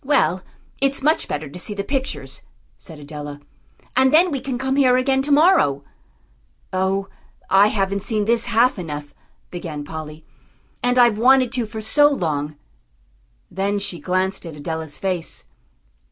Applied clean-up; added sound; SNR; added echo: none; none; none; none.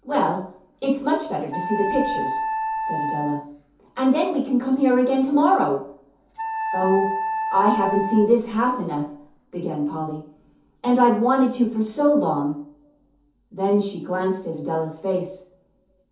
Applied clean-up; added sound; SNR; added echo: none; Wind instrument, woodwind instrument; 6 dB; reverberation time 0.5 s.